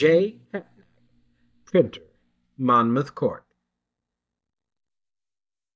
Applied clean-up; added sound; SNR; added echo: neural mask model DeepFilterNet 3.